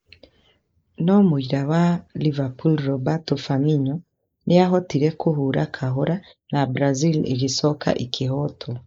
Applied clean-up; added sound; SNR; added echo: neural mask model Resemble Enhance denoiser.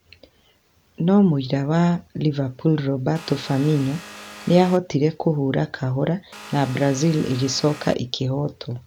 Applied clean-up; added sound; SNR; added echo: none; Vehicle; 17 dB; none.